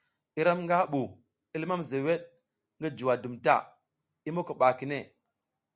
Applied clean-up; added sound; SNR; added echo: none; none; none; none.